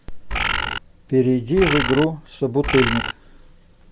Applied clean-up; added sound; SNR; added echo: none; Bird; 1 dB; none.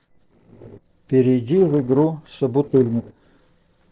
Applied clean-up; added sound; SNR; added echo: neural separator model SepFormer DNS4.